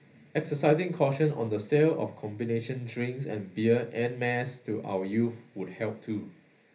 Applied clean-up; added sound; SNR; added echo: none; none; none; reverberation time 0.3 s.